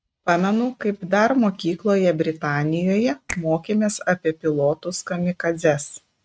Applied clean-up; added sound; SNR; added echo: neural mask model RNNoise.